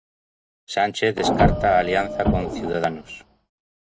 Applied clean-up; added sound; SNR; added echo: none; Printer; 0 dB; none.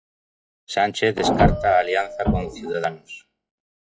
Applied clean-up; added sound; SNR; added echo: classical method log-MMSE.